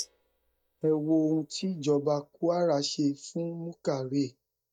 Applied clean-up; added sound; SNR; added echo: neural mask model DeepFilterNet 3.